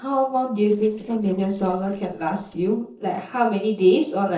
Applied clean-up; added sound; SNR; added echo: neural separator model SepFormer DNS4.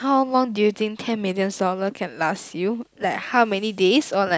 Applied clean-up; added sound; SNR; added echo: none; none; none; none.